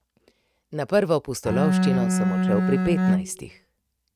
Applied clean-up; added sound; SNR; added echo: neural mask model RNNoise.